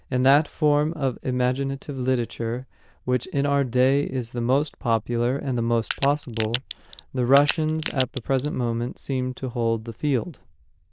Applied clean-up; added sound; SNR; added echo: neural diffusion model UNIVERSE++.